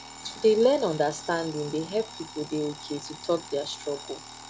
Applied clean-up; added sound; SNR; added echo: none; Alarm; 15 dB; none.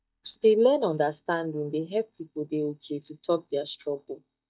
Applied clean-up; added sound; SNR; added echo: neural mask model DeepFilterNet 3.